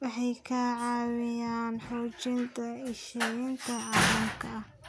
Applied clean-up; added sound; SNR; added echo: none; none; none; none.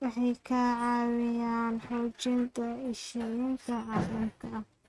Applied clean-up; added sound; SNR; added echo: neural mask model RNNoise.